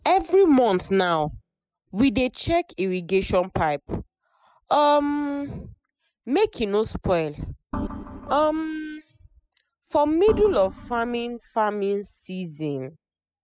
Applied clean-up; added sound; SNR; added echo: classical method spectral subtraction.